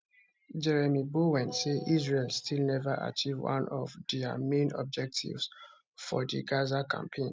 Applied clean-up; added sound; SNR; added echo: none; none; none; none.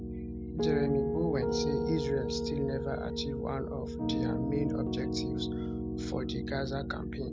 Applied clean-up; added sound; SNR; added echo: none; Piano; -3 dB; none.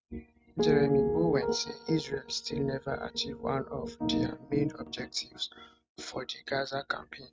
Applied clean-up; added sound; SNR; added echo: neural mask model RNNoise.